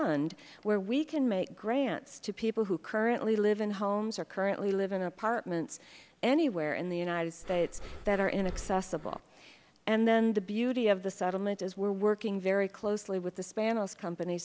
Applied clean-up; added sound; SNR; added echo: none; Breathing; 11 dB; none.